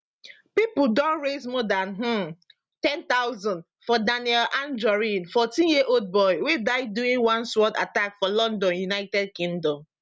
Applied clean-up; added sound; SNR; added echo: none; none; none; none.